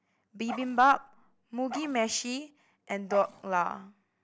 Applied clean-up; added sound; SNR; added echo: none; Dog; 14 dB; none.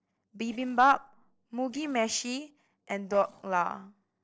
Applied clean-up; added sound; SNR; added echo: neural separator model SepFormer DNS4.